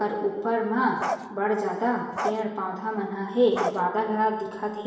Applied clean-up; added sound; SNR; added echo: none; Bark; 9 dB; reverberation time 1.2 s.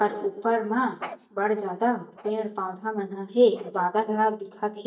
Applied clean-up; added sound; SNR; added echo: neural mask model DeepFilterNet 3.